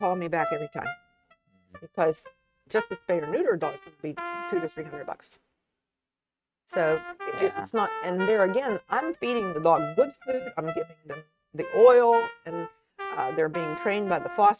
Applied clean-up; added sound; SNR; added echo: neural mask model RNNoise.